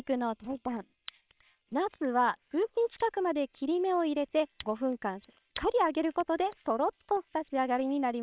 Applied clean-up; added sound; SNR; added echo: neural separator model SepFormer WHAM!.